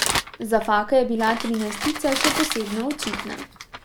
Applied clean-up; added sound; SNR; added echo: none; Crumpling, crinkling; 5 dB; none.